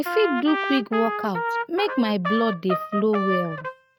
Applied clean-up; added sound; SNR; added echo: neural mask model RNNoise.